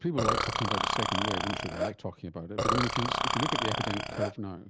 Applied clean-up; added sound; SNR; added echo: none; Burping, eructation; -3 dB; none.